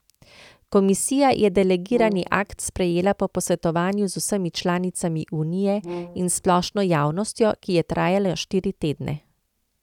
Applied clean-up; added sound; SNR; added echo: none; Brass instrument; 14 dB; none.